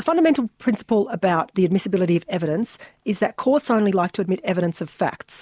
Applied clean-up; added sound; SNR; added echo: neural mask model Resemble Enhance denoiser.